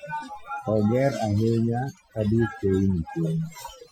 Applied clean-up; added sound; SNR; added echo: classical method Wiener filter.